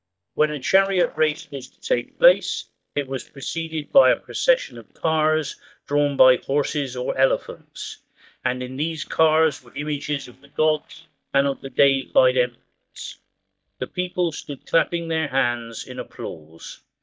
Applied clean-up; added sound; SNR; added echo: neural mask model DeepFilterNet 3.